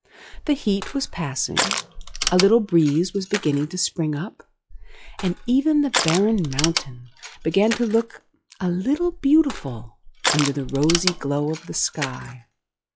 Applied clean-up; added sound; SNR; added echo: classical method log-MMSE.